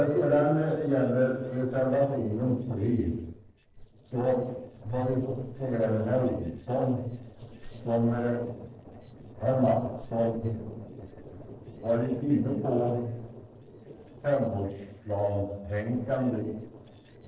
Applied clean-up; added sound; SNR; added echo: neural separator model SepFormer DNS4.